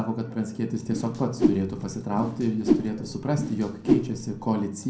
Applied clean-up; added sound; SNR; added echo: none; Whoosh, swoosh, swish; 0 dB; reverberation time 0.5 s.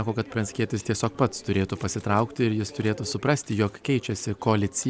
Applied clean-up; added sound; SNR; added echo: none; none; none; none.